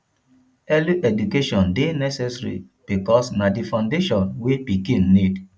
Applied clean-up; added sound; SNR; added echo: none; none; none; none.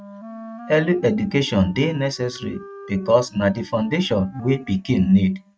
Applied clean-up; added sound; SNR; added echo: neural mask model RNNoise.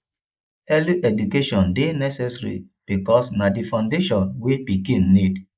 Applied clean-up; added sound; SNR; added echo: neural mask model Resemble Enhance denoiser.